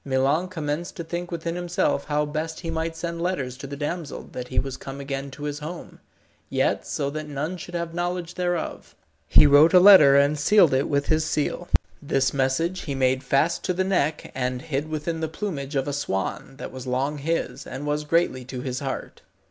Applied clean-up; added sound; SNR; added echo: none; none; none; none.